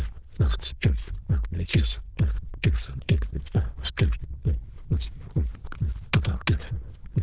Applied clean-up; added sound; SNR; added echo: neural diffusion model UNIVERSE++.